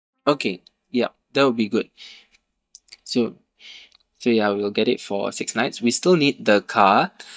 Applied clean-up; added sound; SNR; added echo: neural mask model DeepFilterNet 3.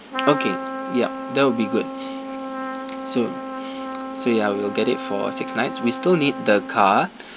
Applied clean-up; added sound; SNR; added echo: none; Trumpet; 8 dB; none.